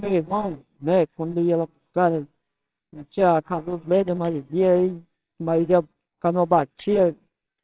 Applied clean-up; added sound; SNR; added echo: neural separator model SepFormer WHAMR!.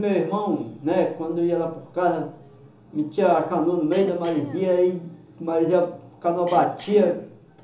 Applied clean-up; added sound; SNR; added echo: none; Cough; 18 dB; reverberation time 1.2 s.